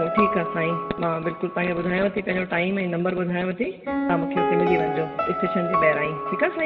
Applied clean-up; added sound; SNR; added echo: none; Piano; 3 dB; reverberation time 1.8 s.